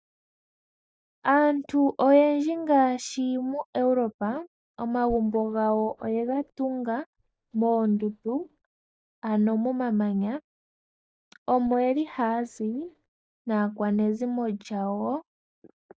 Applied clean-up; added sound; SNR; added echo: neural mask model DeepFilterNet 3.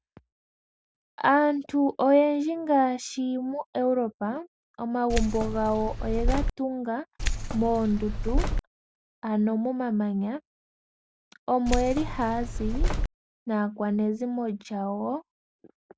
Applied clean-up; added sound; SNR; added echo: none; Keys jangling; 0 dB; none.